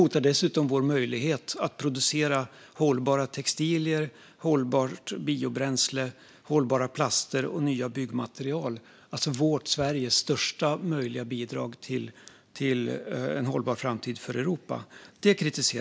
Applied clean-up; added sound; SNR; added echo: none; none; none; none.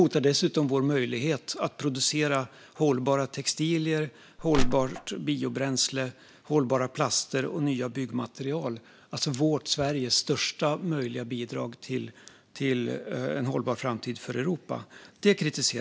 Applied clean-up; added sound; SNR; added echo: none; Crushing; -3 dB; none.